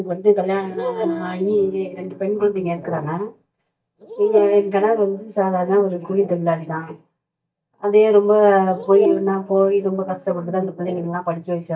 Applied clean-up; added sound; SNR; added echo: neural mask model DeepFilterNet 3.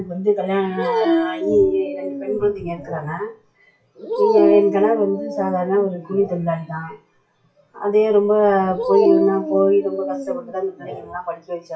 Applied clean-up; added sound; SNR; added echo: classical method WPE with log-MMSE.